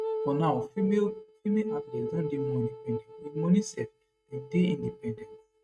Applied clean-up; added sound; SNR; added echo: neural mask model RNNoise.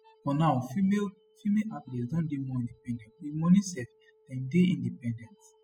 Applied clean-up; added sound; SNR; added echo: classical method spectral subtraction.